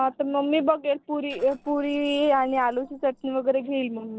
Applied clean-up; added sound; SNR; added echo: neural separator model SepFormer DNS4.